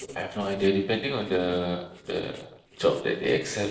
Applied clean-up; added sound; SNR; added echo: neural separator model SepFormer DNS4.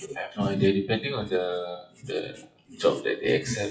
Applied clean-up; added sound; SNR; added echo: classical method WPE with log-MMSE.